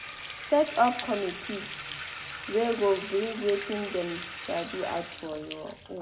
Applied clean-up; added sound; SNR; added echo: none; Bathtub (filling or washing) / Water tap, faucet; 10 dB; reverberation time 0.3 s.